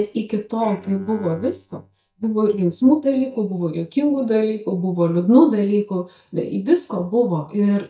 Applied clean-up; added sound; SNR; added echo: neural mask model DeepFilterNet 3.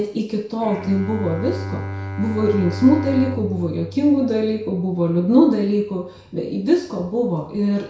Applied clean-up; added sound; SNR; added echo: none; Bowed string instrument; 12 dB; reverberation time 0.6 s.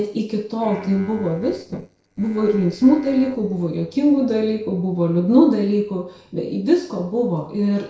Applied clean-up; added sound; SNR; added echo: neural separator model SepFormer DNS4.